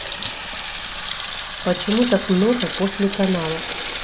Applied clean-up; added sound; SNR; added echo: none; Sink (filling or washing) / Water tap, faucet; 4 dB; none.